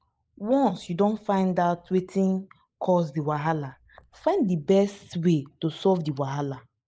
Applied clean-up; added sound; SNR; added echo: neural mask model Resemble Enhance denoiser.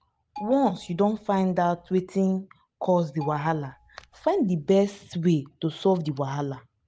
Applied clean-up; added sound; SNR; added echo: none; Marimba, xylophone; 19 dB; none.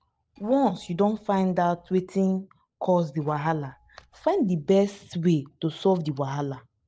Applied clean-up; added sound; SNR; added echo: neural separator model SepFormer DNS4.